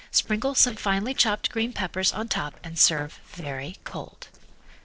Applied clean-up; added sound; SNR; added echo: neural separator model SepFormer DNS4.